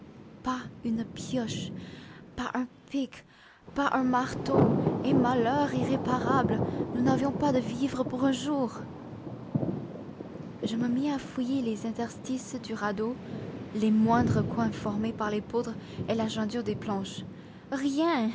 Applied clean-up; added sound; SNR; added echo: none; Thunder; 4 dB; none.